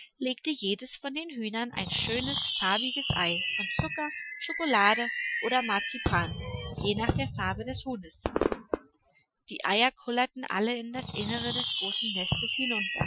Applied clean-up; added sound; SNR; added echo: classical method Wiener filter.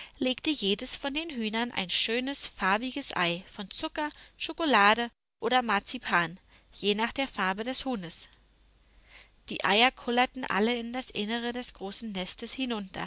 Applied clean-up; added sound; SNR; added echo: none; none; none; none.